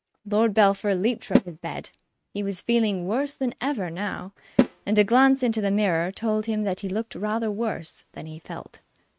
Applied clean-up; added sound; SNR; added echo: neural mask model RNNoise.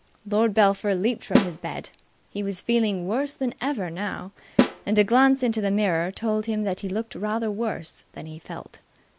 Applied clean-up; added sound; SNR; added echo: none; Snare drum; 2 dB; none.